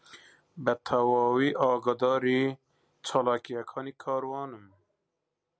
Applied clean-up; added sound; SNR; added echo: none; none; none; none.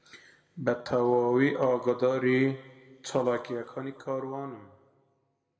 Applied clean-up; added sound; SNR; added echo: none; none; none; reverberation time 1.2 s.